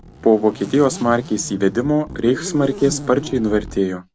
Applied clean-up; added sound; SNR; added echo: none; Zipper (clothing); 14 dB; none.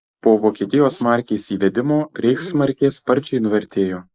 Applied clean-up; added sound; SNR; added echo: neural mask model Resemble Enhance denoiser.